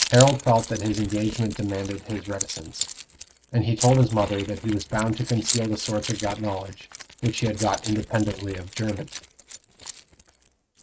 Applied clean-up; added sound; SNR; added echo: neural mask model RNNoise.